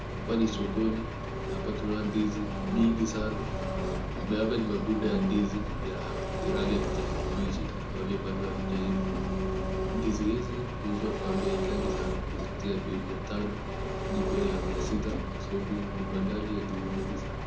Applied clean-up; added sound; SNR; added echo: none; Engine; 0 dB; reverberation time 0.5 s.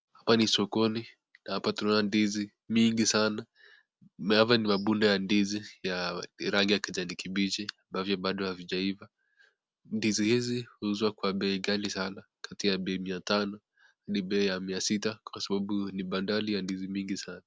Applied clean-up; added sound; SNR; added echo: none; none; none; none.